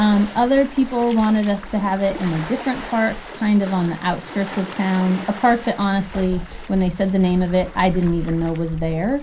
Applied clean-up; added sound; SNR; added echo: none; Waves, surf; 13 dB; reverberation time 0.3 s.